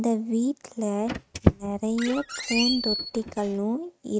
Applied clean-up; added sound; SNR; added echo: neural mask model RNNoise.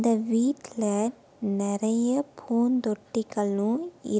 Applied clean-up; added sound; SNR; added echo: none; none; none; none.